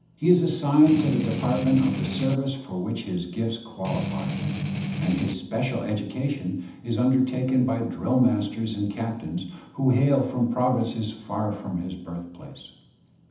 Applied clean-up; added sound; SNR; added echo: none; Strum; 4 dB; reverberation time 0.8 s.